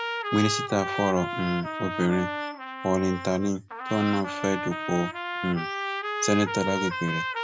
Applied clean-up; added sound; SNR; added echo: none; Trumpet; 4 dB; none.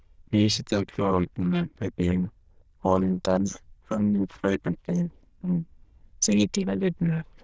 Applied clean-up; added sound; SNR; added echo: neural diffusion model UNIVERSE++.